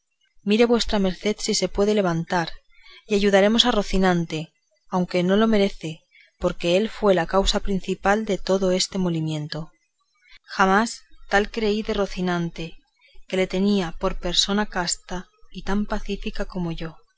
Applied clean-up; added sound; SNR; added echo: none; none; none; none.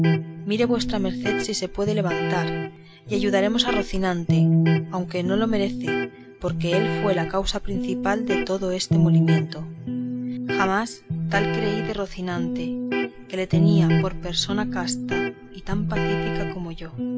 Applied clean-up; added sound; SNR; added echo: none; Electric guitar; -2 dB; none.